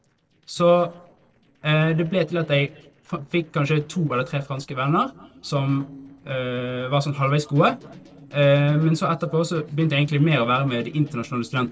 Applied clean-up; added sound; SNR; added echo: neural separator model SepFormer DNS4.